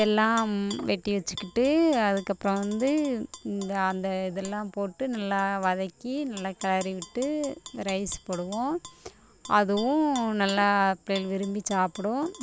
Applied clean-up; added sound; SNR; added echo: none; Tap / Glass; 18 dB; none.